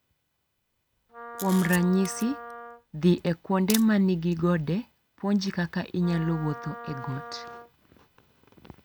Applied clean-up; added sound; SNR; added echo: none; Camera + Wind instrument, woodwind instrument; 14 dB; none.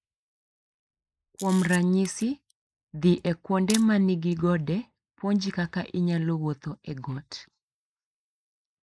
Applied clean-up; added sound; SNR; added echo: neural mask model Resemble Enhance denoiser.